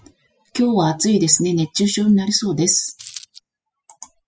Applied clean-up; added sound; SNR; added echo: classical method spectral subtraction.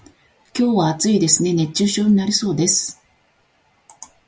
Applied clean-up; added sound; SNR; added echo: none; none; none; none.